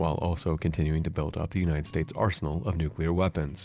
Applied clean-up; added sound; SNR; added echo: none; none; none; none.